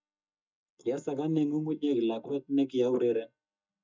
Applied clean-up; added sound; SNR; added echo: neural mask model DeepFilterNet 3.